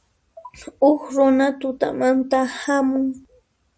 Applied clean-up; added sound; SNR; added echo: none; none; none; none.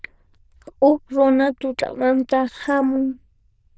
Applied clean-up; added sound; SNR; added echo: neural diffusion model UNIVERSE++.